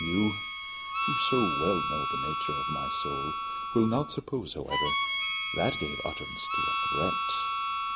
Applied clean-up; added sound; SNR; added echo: none; Harmonica; -2 dB; none.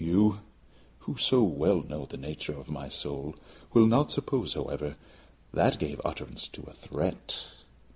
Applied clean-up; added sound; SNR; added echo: none; none; none; none.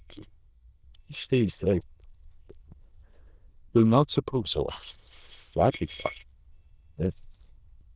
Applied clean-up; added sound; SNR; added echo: neural diffusion model UNIVERSE++.